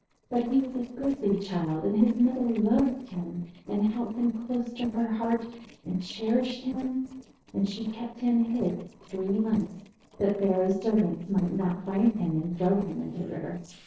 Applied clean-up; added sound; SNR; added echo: neural separator model SepFormer DNS4.